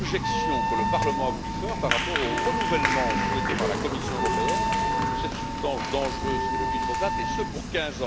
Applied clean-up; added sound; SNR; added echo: none; Applause + Wind instrument, woodwind instrument; -5 dB; none.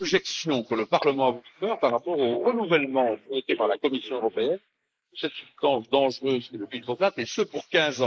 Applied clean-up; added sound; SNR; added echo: neural mask model Resemble Enhance denoiser.